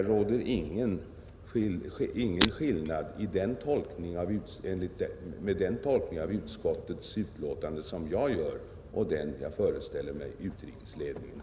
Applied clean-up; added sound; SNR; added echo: none; Shatter; -1 dB; none.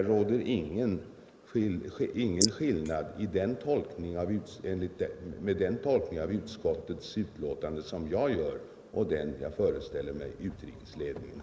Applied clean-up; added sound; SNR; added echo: neural mask model Resemble Enhance denoiser.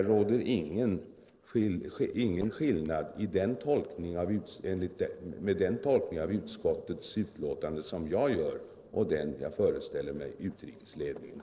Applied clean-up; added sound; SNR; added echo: neural separator model SepFormer DNS4.